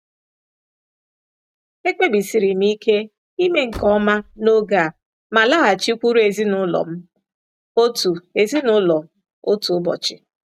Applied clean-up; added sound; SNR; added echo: none; Slam; 18 dB; none.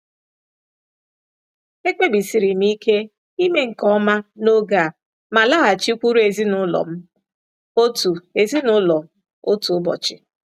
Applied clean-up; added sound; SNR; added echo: none; none; none; none.